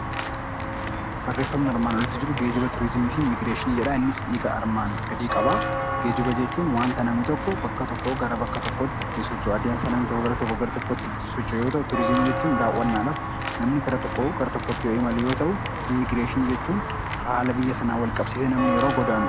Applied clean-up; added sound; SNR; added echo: none; Walk, footsteps / Bell; 2 dB; none.